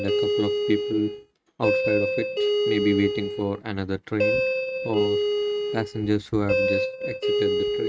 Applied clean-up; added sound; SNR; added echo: neural mask model RNNoise.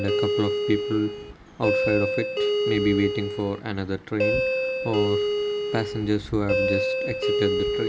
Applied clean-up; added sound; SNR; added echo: none; Doorbell; -2 dB; none.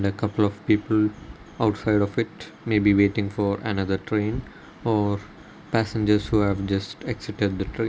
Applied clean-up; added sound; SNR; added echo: none; none; none; none.